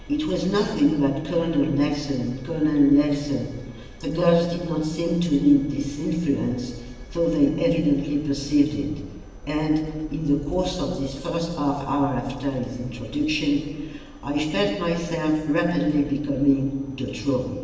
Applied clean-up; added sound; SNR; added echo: none; Engine; 19 dB; reverberation time 1.2 s.